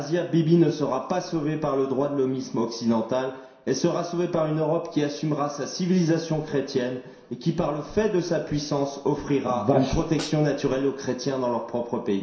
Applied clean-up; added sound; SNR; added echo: none; Snare drum; 19 dB; reverberation time 0.7 s.